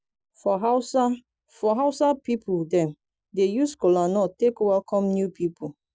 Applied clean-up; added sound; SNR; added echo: none; none; none; none.